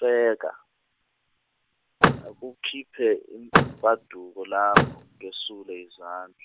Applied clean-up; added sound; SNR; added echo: none; Vehicle; -3 dB; none.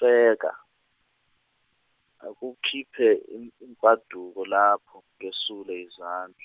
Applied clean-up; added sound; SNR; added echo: none; none; none; none.